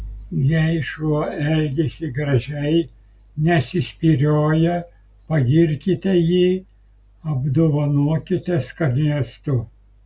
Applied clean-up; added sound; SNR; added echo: none; none; none; none.